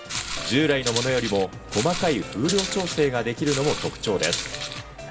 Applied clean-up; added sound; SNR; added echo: none; Walk, footsteps; 6 dB; reverberation time 3.0 s.